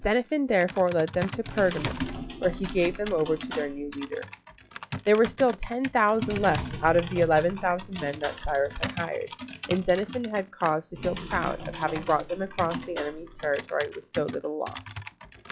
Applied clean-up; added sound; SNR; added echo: classical method log-MMSE.